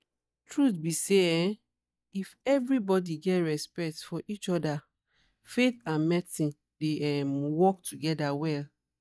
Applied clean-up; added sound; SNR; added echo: neural mask model DeepFilterNet 3.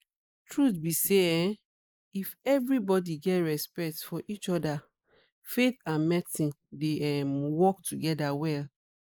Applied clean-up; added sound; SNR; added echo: neural mask model Resemble Enhance denoiser.